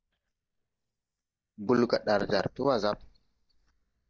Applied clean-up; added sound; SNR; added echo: neural mask model DeepFilterNet 3.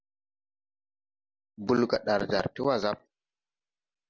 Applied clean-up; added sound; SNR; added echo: none; none; none; none.